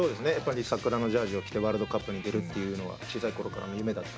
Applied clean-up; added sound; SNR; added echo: none; none; none; none.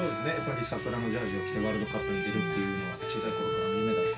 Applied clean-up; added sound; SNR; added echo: none; Bowed string instrument; 0 dB; reverberation time 0.2 s.